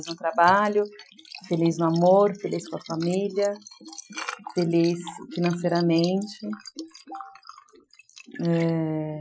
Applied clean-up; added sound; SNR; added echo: classical method Wiener filter.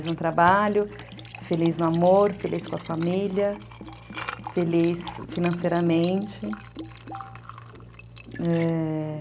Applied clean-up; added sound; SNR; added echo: none; Liquid; 13 dB; none.